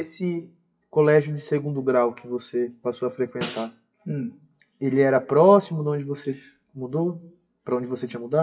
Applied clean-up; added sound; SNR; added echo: classical method WPE with log-MMSE.